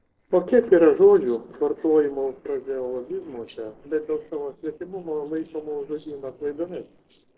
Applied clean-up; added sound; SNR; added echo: neural separator model SepFormer DNS4.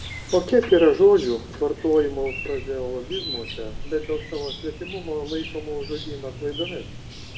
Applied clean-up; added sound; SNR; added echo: none; Chirp, tweet; 11 dB; reverberation time 0.9 s.